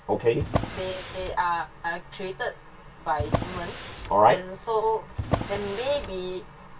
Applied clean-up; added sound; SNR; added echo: none; Drawer open or close; 6 dB; reverberation time 0.1 s.